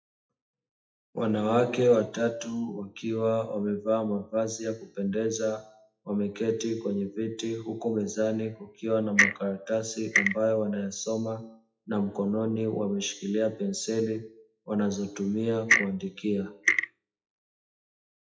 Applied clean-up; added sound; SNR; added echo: classical method WPE with log-MMSE.